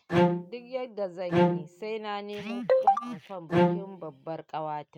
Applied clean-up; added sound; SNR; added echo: neural mask model RNNoise.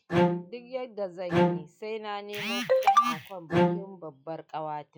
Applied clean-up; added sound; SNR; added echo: classical method log-MMSE.